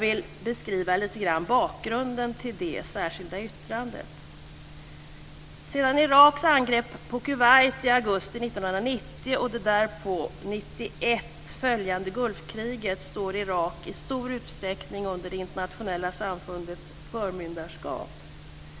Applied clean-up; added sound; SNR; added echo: none; none; none; none.